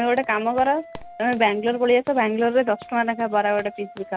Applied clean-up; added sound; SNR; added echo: none; Run + Wind instrument, woodwind instrument; 20 dB; none.